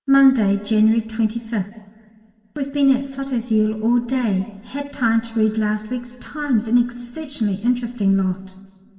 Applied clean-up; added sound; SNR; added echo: none; none; none; reverberation time 2.6 s.